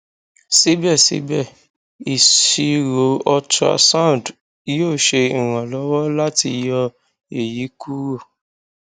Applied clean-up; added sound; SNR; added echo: none; none; none; none.